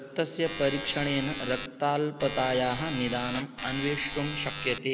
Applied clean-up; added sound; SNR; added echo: none; Alarm; 5 dB; none.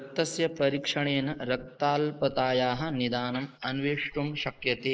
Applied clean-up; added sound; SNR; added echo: neural mask model Resemble Enhance denoiser.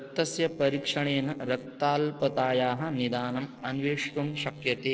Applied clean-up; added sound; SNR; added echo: neural separator model SepFormer DNS4.